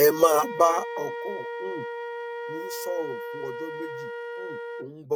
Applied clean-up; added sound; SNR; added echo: none; Wind instrument, woodwind instrument; 7 dB; none.